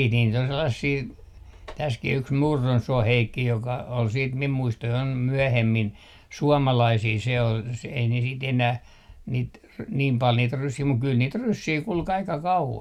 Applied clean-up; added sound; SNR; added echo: none; none; none; none.